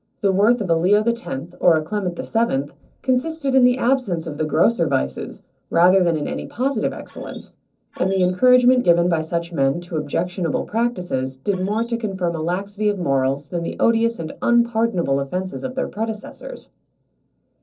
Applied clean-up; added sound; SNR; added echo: neural separator model SepFormer DNS4.